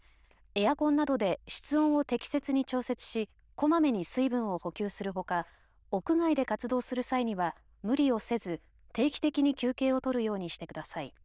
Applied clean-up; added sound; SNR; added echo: neural diffusion model UNIVERSE++.